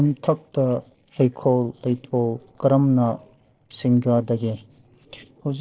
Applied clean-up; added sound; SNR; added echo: neural separator model SepFormer DNS4.